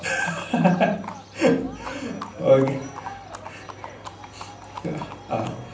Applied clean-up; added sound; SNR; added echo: none; Livestock, farm animals, working animals; 14 dB; reverberation time 0.6 s.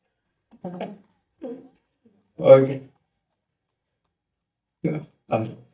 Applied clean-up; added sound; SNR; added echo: neural mask model DeepFilterNet 3.